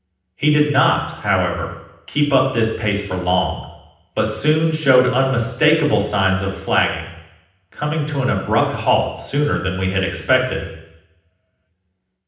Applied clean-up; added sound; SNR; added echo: none; none; none; reverberation time 0.9 s.